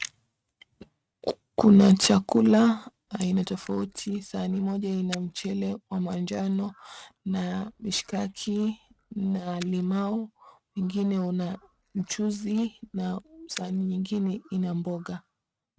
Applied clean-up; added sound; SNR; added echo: neural mask model RNNoise.